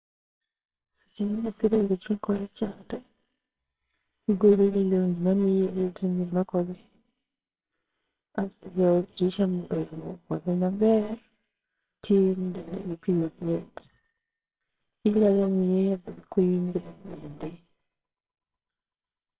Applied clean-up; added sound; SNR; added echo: neural separator model SepFormer WHAMR!.